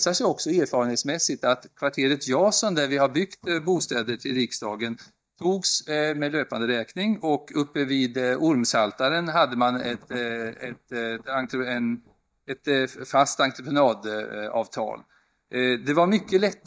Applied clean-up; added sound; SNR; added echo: neural mask model DeepFilterNet 3.